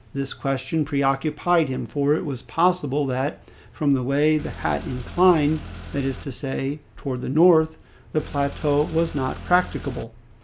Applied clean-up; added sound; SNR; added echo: none; Car; 13 dB; none.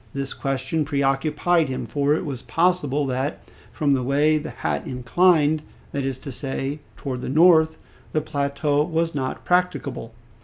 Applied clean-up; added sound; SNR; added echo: none; none; none; none.